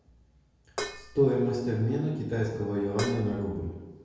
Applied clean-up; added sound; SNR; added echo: none; Dishes, pots, and pans; 9 dB; reverberation time 1.2 s.